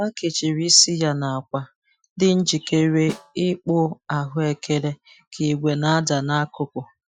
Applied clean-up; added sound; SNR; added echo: classical method Wiener filter.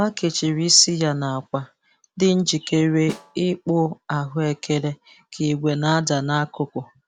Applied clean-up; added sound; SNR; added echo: none; Snare drum; 19 dB; none.